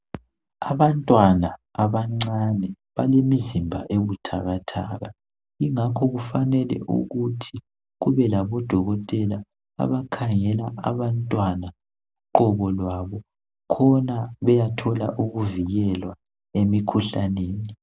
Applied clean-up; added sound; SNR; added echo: none; none; none; none.